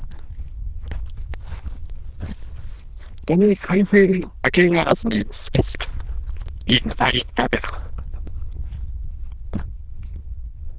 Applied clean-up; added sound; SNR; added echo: neural diffusion model UNIVERSE++.